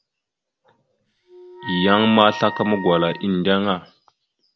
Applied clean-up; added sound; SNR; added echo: none; Wind instrument, woodwind instrument; 12 dB; none.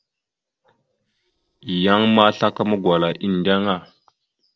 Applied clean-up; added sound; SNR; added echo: neural separator model SepFormer DNS4.